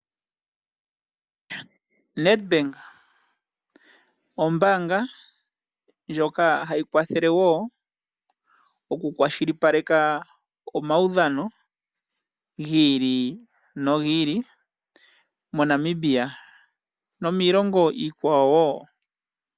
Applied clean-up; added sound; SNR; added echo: none; none; none; none.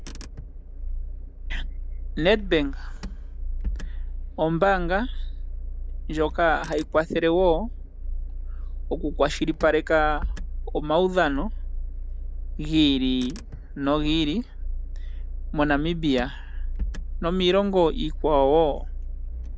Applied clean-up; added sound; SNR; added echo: none; Engine / Car; 5 dB; none.